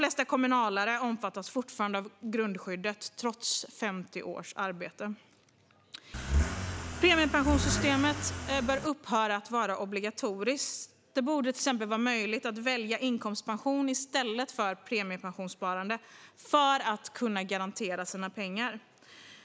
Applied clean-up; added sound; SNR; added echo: none; Accelerating, revving, vroom / Car; 1 dB; none.